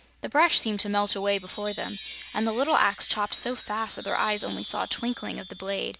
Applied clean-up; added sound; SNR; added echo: none; Wind chime; 15 dB; none.